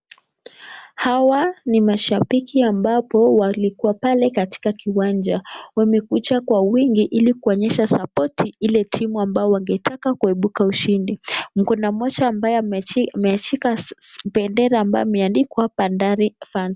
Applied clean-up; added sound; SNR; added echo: none; none; none; none.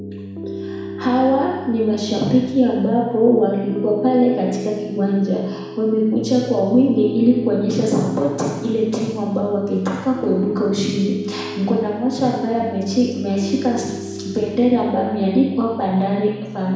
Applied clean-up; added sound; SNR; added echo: none; Piano; 10 dB; reverberation time 1.1 s.